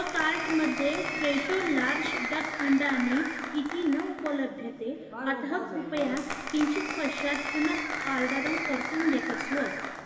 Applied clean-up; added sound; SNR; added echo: none; Applause; 5 dB; reverberation time 2.3 s.